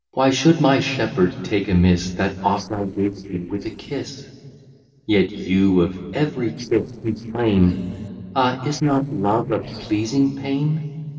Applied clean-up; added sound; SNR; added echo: neural separator model SepFormer DNS4.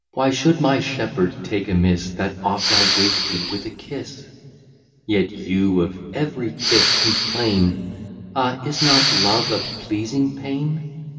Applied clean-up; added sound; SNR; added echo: none; Respiratory sounds; -1 dB; reverberation time 2.5 s.